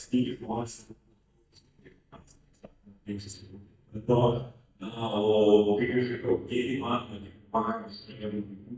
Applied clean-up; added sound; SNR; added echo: neural mask model DeepFilterNet 3.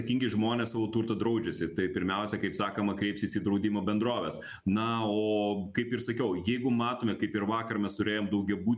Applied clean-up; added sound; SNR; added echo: none; none; none; none.